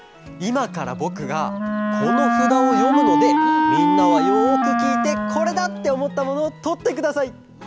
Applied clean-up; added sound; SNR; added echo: none; Wind instrument, woodwind instrument; -3 dB; none.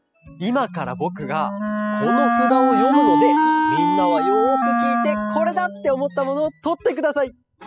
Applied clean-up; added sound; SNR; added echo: classical method spectral subtraction.